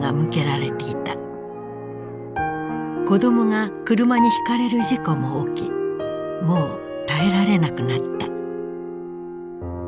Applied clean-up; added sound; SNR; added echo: none; none; none; none.